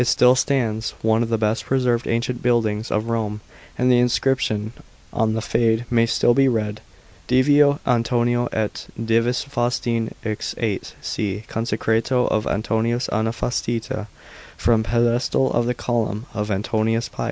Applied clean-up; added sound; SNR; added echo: none; none; none; none.